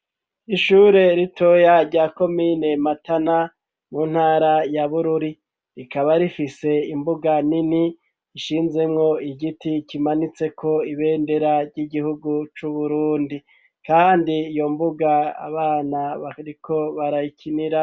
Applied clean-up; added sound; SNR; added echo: none; none; none; none.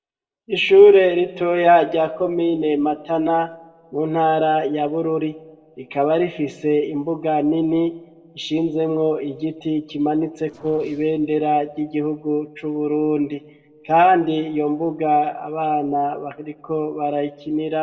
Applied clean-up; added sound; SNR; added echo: neural separator model SepFormer DNS4.